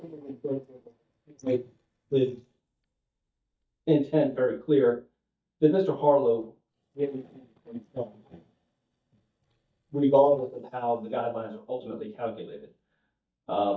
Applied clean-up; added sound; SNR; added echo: neural mask model DeepFilterNet 3.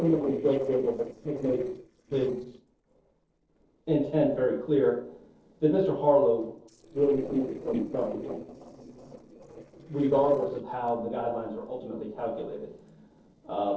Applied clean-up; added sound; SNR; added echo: neural separator model SepFormer DNS4.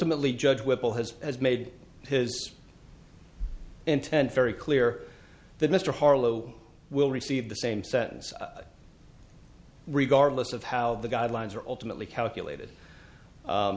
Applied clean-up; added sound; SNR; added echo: none; none; none; none.